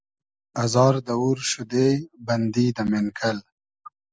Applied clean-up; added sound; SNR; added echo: none; none; none; none.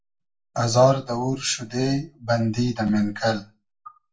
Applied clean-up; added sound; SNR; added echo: none; none; none; reverberation time 0.2 s.